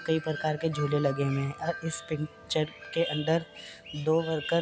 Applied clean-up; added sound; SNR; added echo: none; Wind chime; 16 dB; none.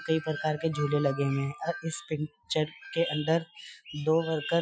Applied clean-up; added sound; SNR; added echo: classical method Wiener filter.